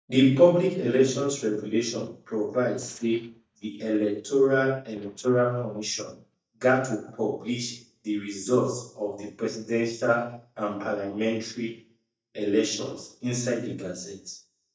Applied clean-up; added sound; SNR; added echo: neural mask model DeepFilterNet 3.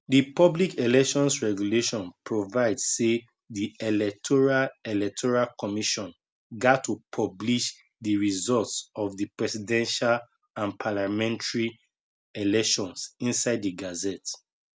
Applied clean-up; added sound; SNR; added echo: none; none; none; none.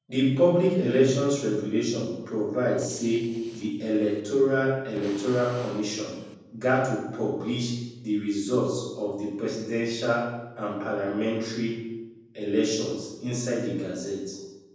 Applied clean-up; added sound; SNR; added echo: neural separator model SepFormer DNS4.